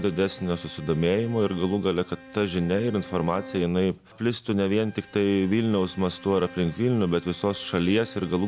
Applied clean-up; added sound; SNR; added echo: none; Bowed string instrument; 20 dB; none.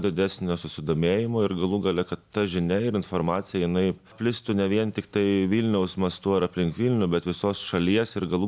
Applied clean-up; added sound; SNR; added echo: none; none; none; none.